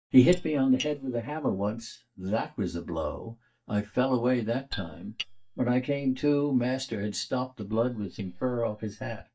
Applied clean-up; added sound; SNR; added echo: neural mask model DeepFilterNet 3.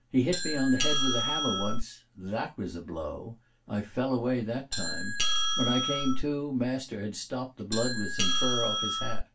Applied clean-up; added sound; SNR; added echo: none; Doorbell; -4 dB; reverberation time 0.2 s.